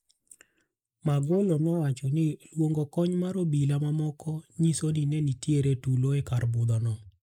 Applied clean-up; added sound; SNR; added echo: neural mask model Resemble Enhance denoiser.